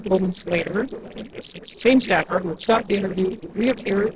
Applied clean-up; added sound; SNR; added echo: neural separator model SepFormer DNS4.